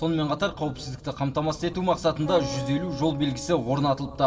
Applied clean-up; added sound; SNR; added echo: none; Acoustic guitar; 15 dB; reverberation time 1.6 s.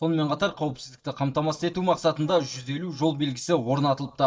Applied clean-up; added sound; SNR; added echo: neural mask model DeepFilterNet 3.